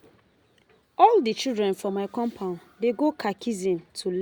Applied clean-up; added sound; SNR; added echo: none; none; none; none.